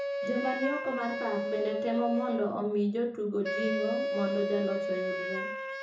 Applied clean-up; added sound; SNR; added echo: none; Wind instrument, woodwind instrument; 2 dB; reverberation time 0.6 s.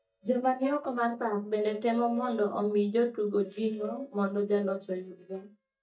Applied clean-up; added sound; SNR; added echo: neural mask model DeepFilterNet 3.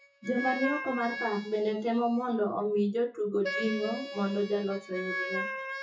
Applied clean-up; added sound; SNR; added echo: classical method WPE with log-MMSE.